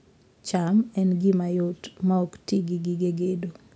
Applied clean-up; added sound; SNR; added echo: none; none; none; none.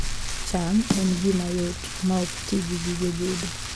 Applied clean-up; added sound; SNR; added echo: none; Rain + Snare drum; 4 dB; none.